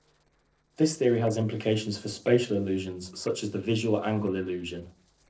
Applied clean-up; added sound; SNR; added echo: neural separator model SepFormer DNS4.